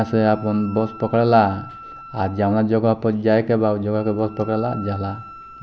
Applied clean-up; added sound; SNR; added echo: none; Wind instrument, woodwind instrument; 19 dB; none.